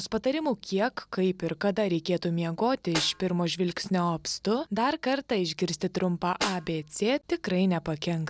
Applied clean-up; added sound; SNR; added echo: none; Snare drum; 12 dB; none.